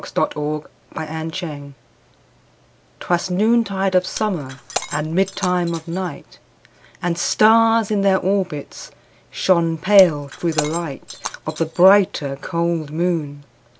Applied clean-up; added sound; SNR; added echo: none; Shatter; 15 dB; none.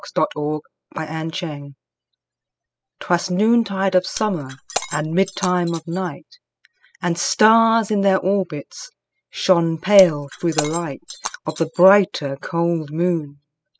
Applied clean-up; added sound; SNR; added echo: classical method spectral subtraction.